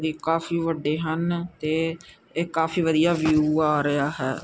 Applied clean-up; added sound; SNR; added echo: none; none; none; none.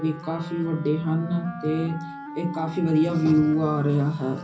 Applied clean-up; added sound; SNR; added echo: none; Wind instrument, woodwind instrument; 14 dB; reverberation time 0.5 s.